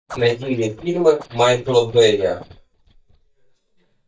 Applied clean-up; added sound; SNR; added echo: neural mask model DeepFilterNet 3.